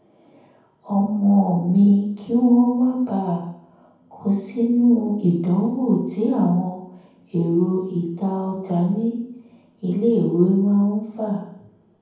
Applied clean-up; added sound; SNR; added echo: none; none; none; reverberation time 0.9 s.